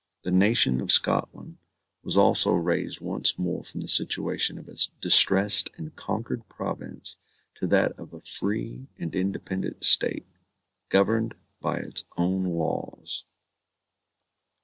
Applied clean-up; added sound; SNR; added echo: none; none; none; none.